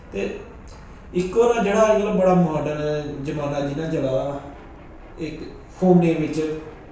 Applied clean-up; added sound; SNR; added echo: none; Fixed-wing aircraft, airplane; 19 dB; reverberation time 0.7 s.